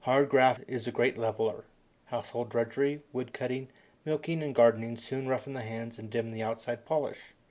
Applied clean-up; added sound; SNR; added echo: none; none; none; none.